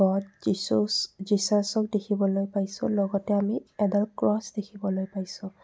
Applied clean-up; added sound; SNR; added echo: none; none; none; none.